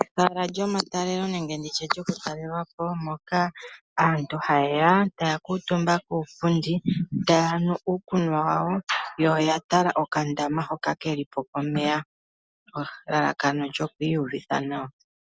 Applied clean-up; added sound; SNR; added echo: none; none; none; none.